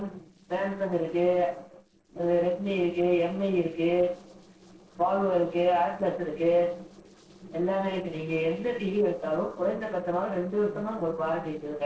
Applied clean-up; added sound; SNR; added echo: neural separator model SepFormer DNS4.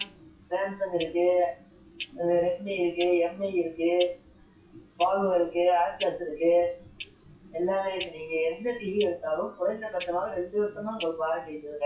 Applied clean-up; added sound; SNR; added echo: classical method WPE with log-MMSE.